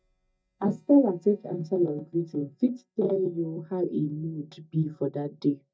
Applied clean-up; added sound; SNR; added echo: neural mask model DeepFilterNet 3.